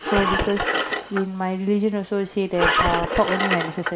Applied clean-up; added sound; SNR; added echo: none; Engine; 1 dB; none.